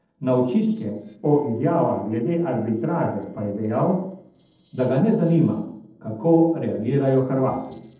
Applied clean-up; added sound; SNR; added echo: neural separator model SepFormer DNS4.